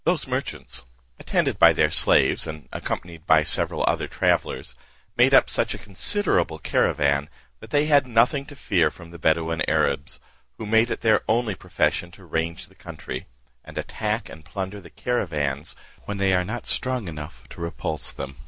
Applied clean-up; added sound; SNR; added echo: none; none; none; none.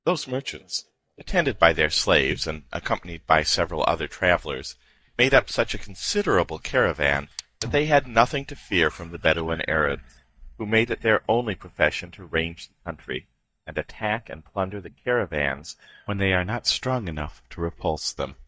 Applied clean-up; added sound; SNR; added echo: neural mask model DeepFilterNet 3.